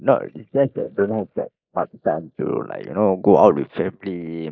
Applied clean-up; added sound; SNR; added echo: neural mask model Resemble Enhance denoiser.